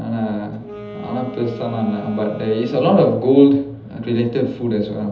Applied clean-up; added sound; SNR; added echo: none; Wind instrument, woodwind instrument; 17 dB; reverberation time 1.2 s.